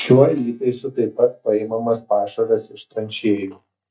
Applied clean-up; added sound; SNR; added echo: neural mask model DeepFilterNet 3.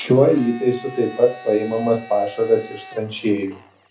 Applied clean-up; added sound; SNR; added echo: none; Domestic sounds, home sounds; 20 dB; reverberation time 0.3 s.